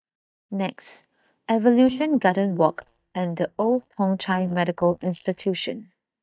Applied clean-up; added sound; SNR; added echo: neural mask model DeepFilterNet 3.